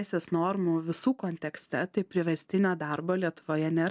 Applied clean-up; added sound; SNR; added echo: none; none; none; none.